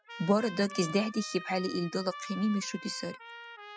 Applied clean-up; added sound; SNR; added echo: classical method spectral subtraction.